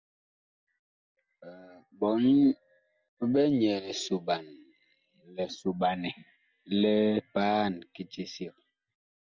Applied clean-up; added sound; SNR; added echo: none; none; none; none.